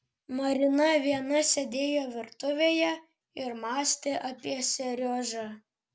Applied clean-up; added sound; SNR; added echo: none; none; none; none.